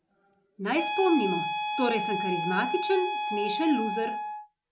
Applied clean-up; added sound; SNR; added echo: none; Wind instrument, woodwind instrument; 2 dB; none.